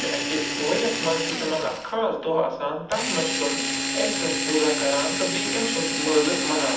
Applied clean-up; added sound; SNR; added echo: none; Drill; 1 dB; reverberation time 0.8 s.